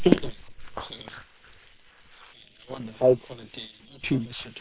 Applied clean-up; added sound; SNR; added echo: neural separator model SepFormer WHAM!.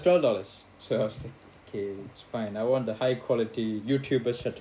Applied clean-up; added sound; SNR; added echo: none; none; none; none.